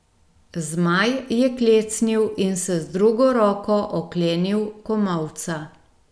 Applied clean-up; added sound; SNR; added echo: none; none; none; none.